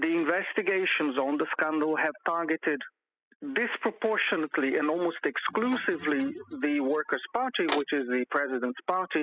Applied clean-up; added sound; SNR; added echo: classical method spectral subtraction.